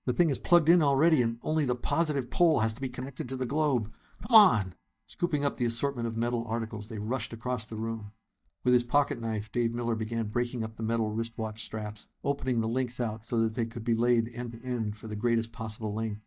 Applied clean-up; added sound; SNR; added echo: neural mask model DeepFilterNet 3.